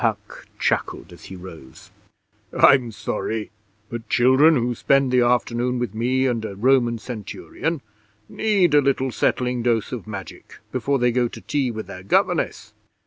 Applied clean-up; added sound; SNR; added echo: none; none; none; none.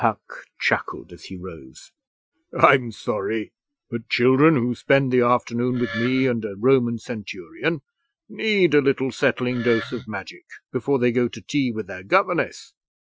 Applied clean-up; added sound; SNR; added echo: classical method Wiener filter.